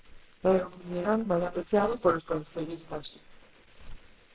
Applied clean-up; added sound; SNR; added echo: neural separator model SepFormer WHAMR!.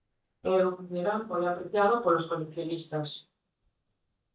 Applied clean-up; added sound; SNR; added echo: neural mask model DeepFilterNet 3.